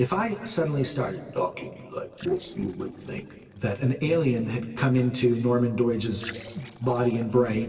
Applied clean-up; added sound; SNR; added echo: neural separator model SepFormer DNS4.